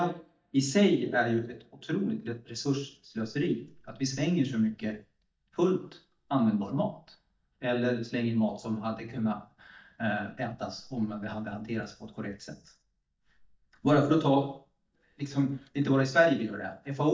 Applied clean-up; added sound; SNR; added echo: neural mask model DeepFilterNet 3.